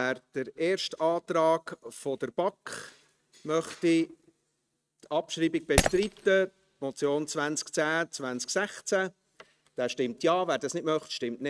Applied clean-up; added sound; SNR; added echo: neural mask model RNNoise.